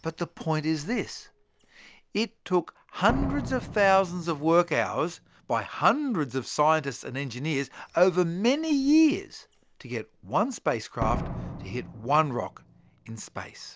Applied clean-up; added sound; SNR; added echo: none; Slam; 13 dB; none.